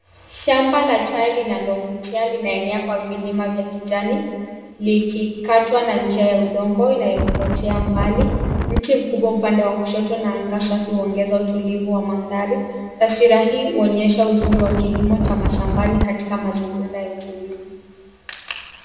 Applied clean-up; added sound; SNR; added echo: none; Wind; 0 dB; reverberation time 1.5 s.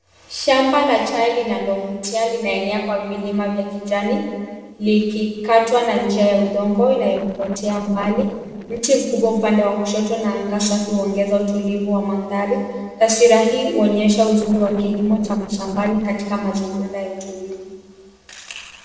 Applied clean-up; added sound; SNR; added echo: neural separator model SepFormer DNS4.